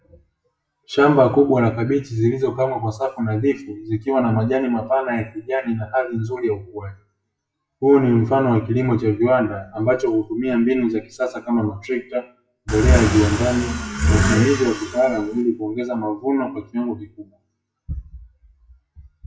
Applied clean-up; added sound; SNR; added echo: classical method WPE with log-MMSE.